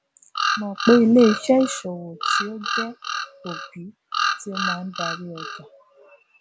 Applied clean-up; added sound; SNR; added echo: none; Bird vocalization, bird call, bird song; 4 dB; none.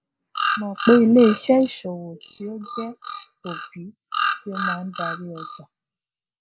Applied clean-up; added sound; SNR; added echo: neural mask model Resemble Enhance denoiser.